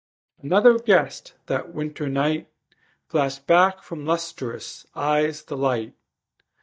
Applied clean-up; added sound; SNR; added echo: neural mask model DeepFilterNet 3.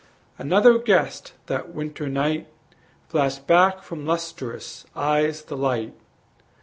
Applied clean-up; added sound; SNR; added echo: none; none; none; none.